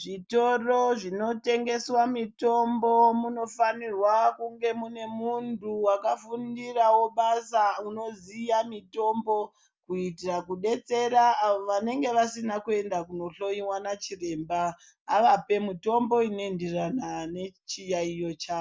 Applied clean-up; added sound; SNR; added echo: none; none; none; none.